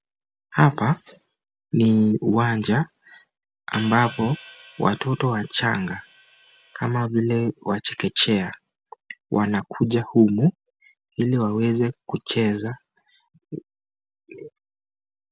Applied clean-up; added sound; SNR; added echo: none; Hi-hat; 14 dB; none.